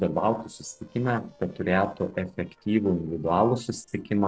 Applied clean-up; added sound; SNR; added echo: neural separator model SepFormer DNS4.